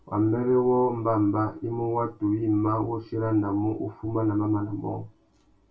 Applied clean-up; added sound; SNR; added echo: none; none; none; reverberation time 0.2 s.